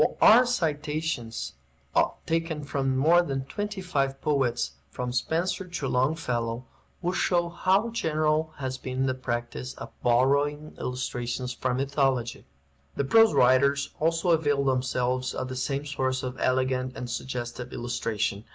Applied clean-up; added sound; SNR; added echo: none; none; none; none.